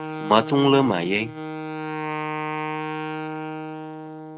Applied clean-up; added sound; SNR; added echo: neural mask model RNNoise.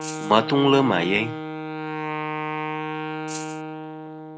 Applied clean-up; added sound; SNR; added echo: none; Rattle (instrument) + Wind instrument, woodwind instrument; 5 dB; none.